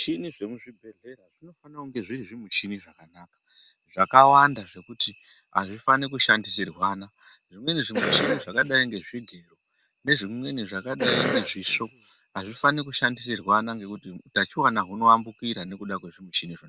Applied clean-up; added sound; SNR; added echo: none; Cough; 2 dB; none.